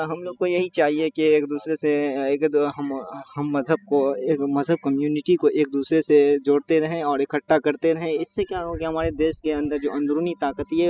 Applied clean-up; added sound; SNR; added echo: classical method spectral subtraction.